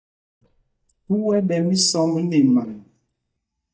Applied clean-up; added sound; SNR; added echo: neural mask model DeepFilterNet 3.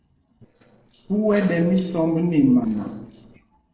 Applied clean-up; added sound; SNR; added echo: neural separator model SepFormer DNS4.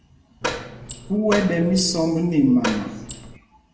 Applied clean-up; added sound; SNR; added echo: none; Door; 8 dB; reverberation time 0.8 s.